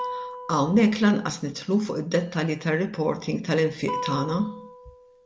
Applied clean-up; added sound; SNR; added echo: none; Guitar; 13 dB; none.